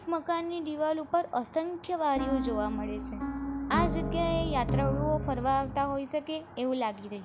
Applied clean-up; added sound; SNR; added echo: none; Piano; 1 dB; none.